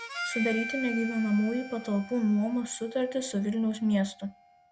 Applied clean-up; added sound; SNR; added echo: none; Harmonica; 11 dB; none.